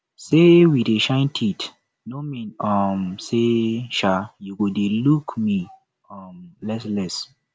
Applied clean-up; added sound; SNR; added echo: none; none; none; none.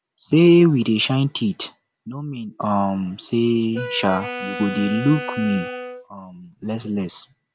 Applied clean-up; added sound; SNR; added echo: none; Wind instrument, woodwind instrument; 10 dB; none.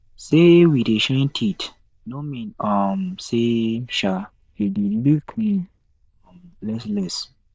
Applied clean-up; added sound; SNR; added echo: neural diffusion model UNIVERSE++.